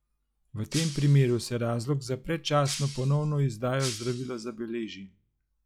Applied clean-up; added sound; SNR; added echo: classical method log-MMSE.